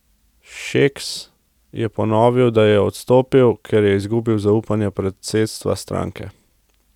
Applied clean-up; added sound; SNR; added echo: none; none; none; none.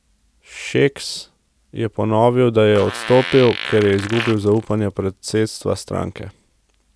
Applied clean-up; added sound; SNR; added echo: none; Fart; 11 dB; none.